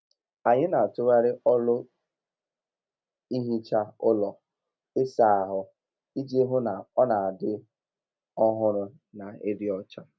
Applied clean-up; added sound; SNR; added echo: none; none; none; none.